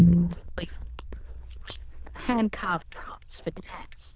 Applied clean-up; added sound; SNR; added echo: neural diffusion model UNIVERSE++.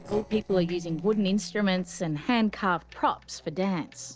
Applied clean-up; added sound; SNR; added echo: neural separator model SepFormer DNS4.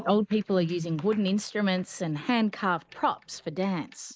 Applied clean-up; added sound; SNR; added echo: neural mask model Resemble Enhance denoiser.